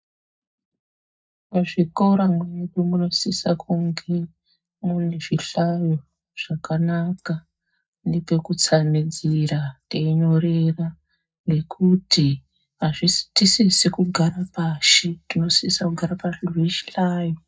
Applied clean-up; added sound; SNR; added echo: neural mask model DeepFilterNet 3.